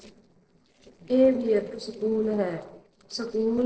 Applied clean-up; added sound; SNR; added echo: neural separator model SepFormer DNS4.